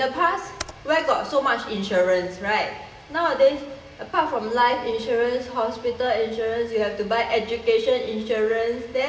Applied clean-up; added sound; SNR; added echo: none; Computer keyboard; 18 dB; reverberation time 1.2 s.